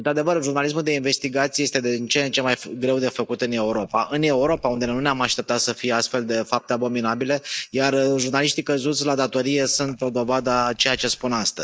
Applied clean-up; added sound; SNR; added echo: neural mask model DeepFilterNet 3.